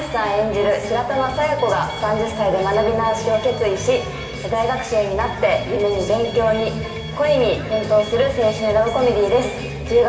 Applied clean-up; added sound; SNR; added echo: none; none; none; reverberation time 2.4 s.